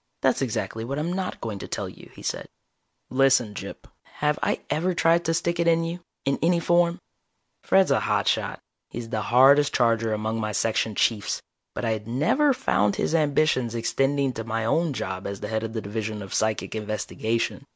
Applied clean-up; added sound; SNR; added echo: none; none; none; none.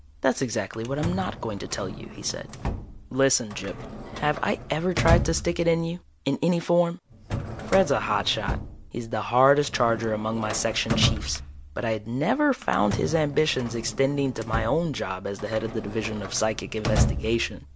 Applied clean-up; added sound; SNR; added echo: none; Drawer open or close; 6 dB; none.